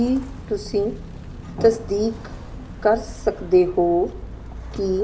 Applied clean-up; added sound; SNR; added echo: none; Walk, footsteps; 12 dB; reverberation time 0.4 s.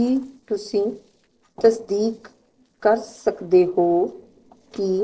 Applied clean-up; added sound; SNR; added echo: neural separator model SepFormer DNS4.